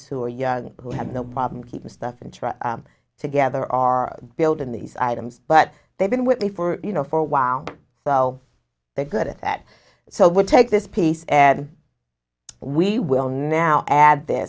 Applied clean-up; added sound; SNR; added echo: none; Thump, thud; 15 dB; none.